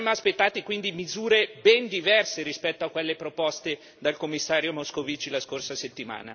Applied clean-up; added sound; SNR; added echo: none; none; none; none.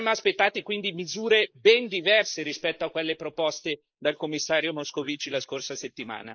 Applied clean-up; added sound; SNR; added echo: neural mask model Resemble Enhance denoiser.